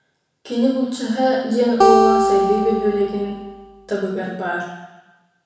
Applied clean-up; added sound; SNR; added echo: none; Acoustic guitar; -2 dB; reverberation time 1.1 s.